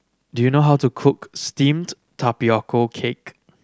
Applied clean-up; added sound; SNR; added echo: none; none; none; none.